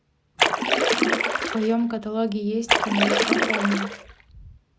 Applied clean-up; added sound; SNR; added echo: none; Splash, splatter; -5 dB; none.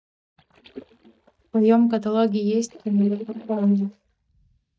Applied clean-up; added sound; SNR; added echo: neural mask model DeepFilterNet 3.